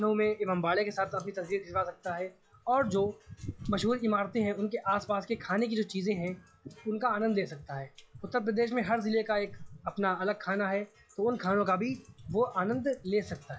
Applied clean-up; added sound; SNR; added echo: classical method log-MMSE.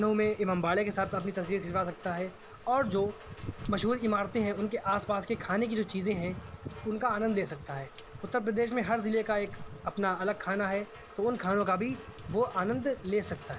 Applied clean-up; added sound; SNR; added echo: none; Rain; 18 dB; none.